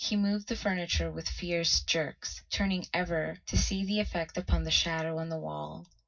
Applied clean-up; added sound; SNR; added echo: none; none; none; reverberation time 0.4 s.